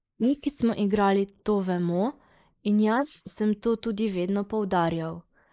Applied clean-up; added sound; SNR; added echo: neural mask model Resemble Enhance denoiser.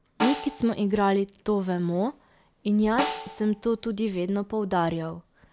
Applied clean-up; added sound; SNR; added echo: none; Snare drum; 10 dB; none.